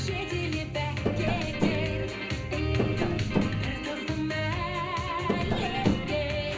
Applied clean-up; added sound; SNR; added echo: none; Tap; 1 dB; reverberation time 0.5 s.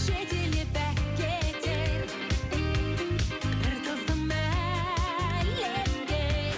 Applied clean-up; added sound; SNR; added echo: none; none; none; none.